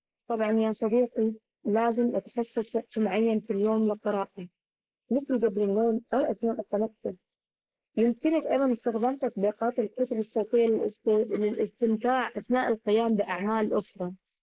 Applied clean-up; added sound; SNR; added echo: neural mask model Resemble Enhance denoiser.